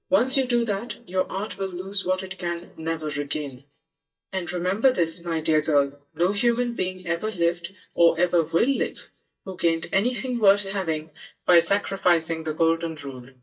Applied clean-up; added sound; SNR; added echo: neural mask model DeepFilterNet 3.